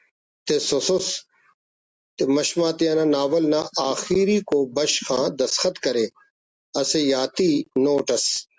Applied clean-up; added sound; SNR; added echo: none; none; none; none.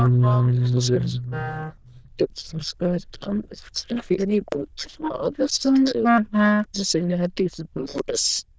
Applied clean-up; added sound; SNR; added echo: neural diffusion model UNIVERSE++.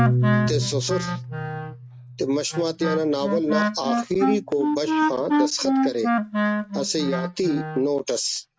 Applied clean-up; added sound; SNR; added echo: neural mask model RNNoise.